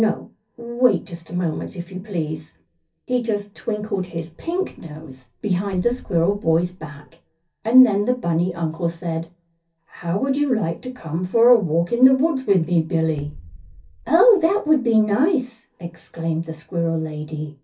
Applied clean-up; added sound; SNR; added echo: none; Bass drum; 19 dB; reverberation time 0.3 s.